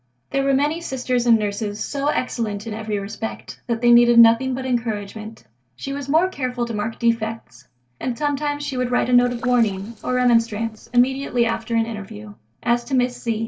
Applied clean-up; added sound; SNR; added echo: neural separator model SepFormer DNS4.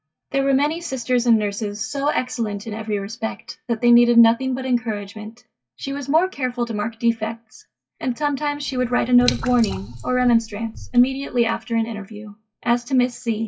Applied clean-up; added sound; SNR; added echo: classical method WPE with log-MMSE.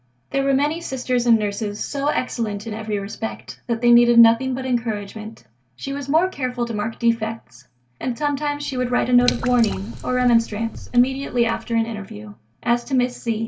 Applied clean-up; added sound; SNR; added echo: none; Drip / Water; 11 dB; reverberation time 0.2 s.